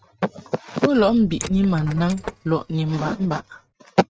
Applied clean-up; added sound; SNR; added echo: neural mask model RNNoise.